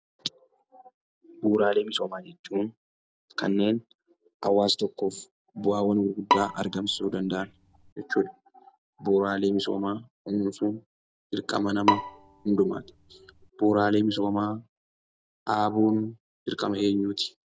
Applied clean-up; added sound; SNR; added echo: none; Bowed string instrument; 3 dB; none.